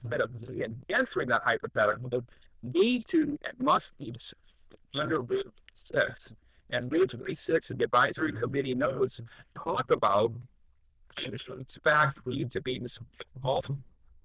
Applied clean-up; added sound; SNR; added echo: neural diffusion model UNIVERSE++.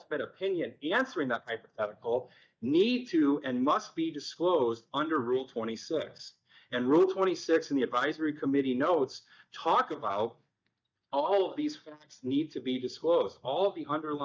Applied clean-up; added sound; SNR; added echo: neural mask model DeepFilterNet 3.